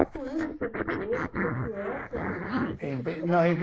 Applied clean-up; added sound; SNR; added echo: neural mask model Resemble Enhance denoiser.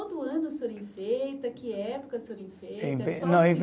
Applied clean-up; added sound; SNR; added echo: none; none; none; none.